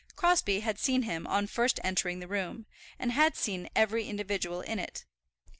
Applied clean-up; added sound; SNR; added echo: none; none; none; none.